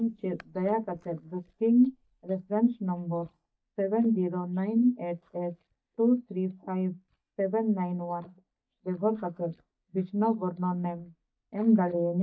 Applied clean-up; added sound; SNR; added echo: neural mask model DeepFilterNet 3.